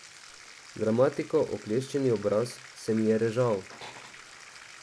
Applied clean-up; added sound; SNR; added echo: none; Bathtub (filling or washing); 19 dB; none.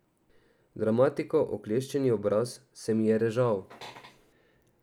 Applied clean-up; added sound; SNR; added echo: none; none; none; none.